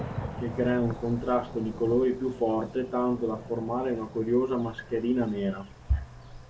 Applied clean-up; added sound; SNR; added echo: none; Fireworks; 13 dB; none.